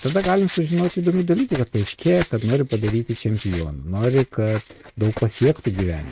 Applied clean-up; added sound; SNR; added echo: neural mask model RNNoise.